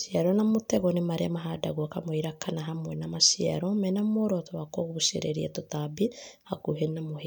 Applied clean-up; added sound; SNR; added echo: none; none; none; none.